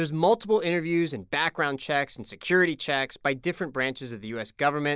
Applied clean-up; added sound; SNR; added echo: none; none; none; none.